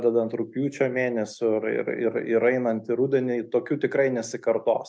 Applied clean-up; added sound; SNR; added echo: none; none; none; none.